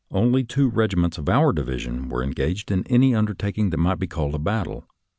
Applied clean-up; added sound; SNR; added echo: none; none; none; none.